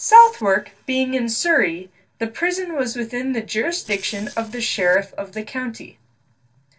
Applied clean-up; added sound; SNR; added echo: neural separator model SepFormer DNS4.